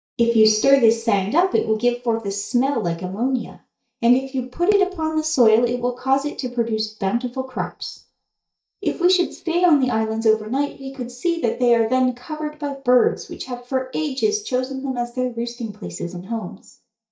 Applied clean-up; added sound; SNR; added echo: neural mask model DeepFilterNet 3.